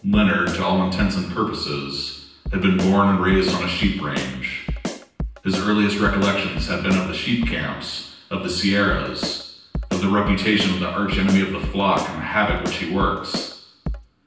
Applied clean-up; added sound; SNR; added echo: none; Drum kit; 9 dB; reverberation time 0.9 s.